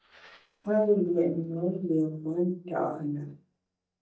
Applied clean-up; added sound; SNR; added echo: neural mask model DeepFilterNet 3.